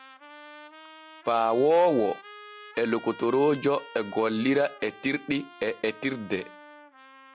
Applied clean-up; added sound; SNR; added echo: none; Trumpet; 19 dB; none.